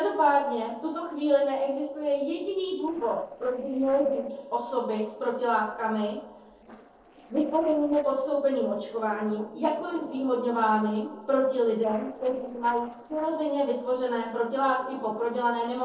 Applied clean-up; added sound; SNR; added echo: neural separator model SepFormer DNS4.